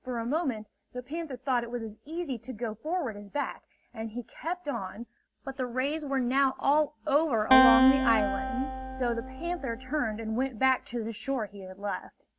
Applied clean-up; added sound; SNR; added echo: none; Acoustic guitar; -2 dB; none.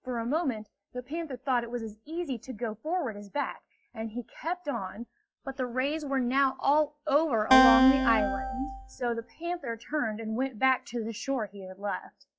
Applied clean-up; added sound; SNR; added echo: classical method log-MMSE.